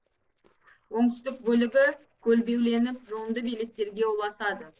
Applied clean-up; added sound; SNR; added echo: neural separator model SepFormer DNS4.